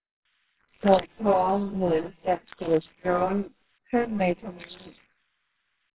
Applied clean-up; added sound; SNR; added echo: neural separator model SepFormer WHAMR!.